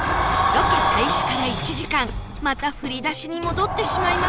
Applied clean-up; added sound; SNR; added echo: none; Sliding door; -2 dB; none.